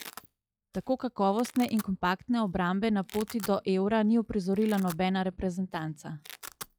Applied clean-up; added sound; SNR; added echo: classical method log-MMSE.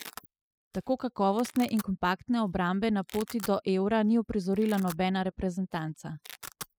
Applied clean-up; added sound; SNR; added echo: classical method spectral subtraction.